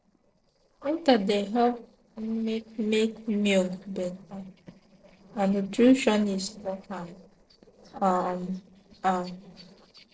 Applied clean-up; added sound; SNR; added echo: neural separator model SepFormer DNS4.